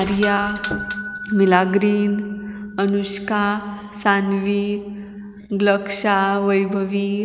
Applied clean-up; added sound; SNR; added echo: none; Doorbell; 14 dB; none.